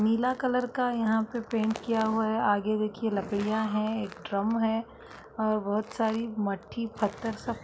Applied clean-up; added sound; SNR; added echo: none; none; none; none.